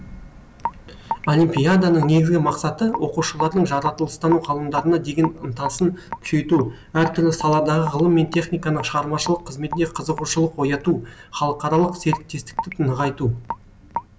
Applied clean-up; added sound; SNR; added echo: none; Raindrop / Drip; 13 dB; none.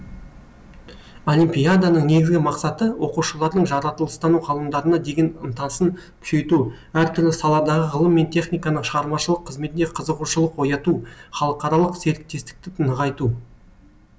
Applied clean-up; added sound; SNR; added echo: none; none; none; none.